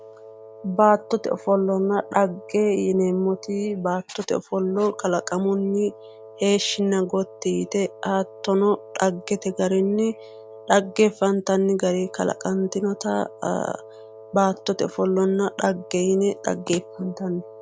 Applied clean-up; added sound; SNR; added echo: none; Wind instrument, woodwind instrument; 20 dB; none.